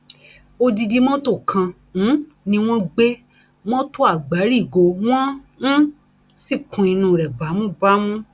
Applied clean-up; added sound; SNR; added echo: none; none; none; none.